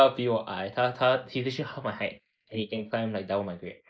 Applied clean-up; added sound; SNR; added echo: neural mask model Resemble Enhance denoiser.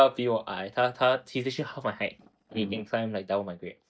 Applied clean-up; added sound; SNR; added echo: neural mask model DeepFilterNet 3.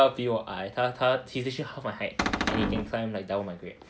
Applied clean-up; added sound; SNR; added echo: none; Cupboard open or close; 0 dB; none.